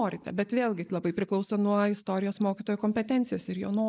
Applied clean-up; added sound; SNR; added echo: neural mask model Resemble Enhance denoiser.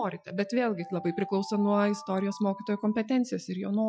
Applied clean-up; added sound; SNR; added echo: classical method Wiener filter.